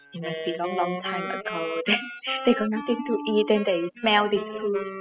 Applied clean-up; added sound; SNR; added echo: classical method spectral subtraction.